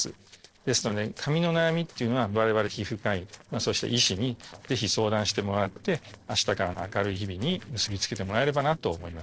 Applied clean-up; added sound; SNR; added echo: neural separator model SepFormer DNS4.